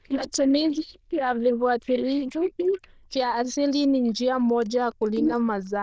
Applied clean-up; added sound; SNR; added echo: neural diffusion model UNIVERSE++.